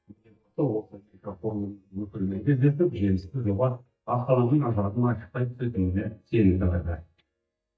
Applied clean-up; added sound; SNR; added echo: neural mask model DeepFilterNet 3.